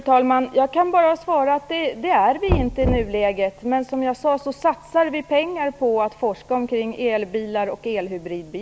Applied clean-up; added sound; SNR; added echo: none; Knock; 8 dB; none.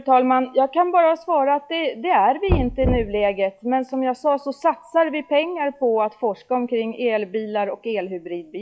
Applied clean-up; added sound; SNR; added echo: classical method log-MMSE.